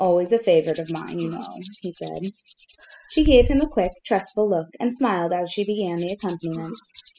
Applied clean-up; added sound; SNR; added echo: classical method spectral subtraction.